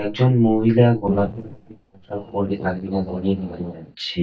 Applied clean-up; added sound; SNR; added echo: neural mask model DeepFilterNet 3.